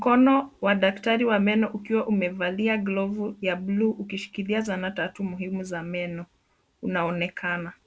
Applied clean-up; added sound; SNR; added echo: none; none; none; none.